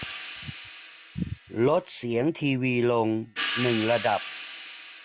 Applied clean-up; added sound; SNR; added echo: none; Crash cymbal / Hi-hat; 8 dB; none.